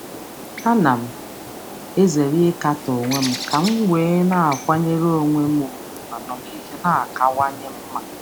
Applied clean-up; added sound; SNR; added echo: none; Bird; 13 dB; none.